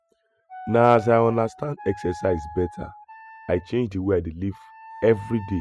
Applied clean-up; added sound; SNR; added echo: classical method spectral subtraction.